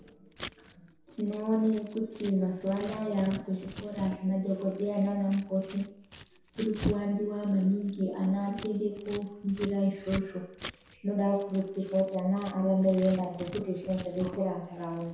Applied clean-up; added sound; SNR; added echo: none; Scissors; 14 dB; reverberation time 0.7 s.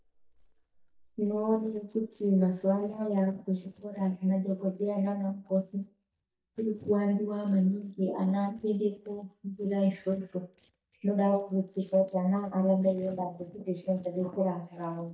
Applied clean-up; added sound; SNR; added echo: neural mask model DeepFilterNet 3.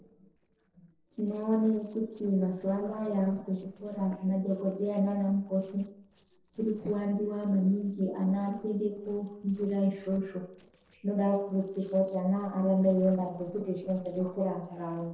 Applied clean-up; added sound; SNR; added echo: neural separator model SepFormer DNS4.